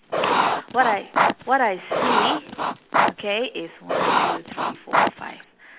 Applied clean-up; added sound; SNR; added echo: none; Writing; -5 dB; none.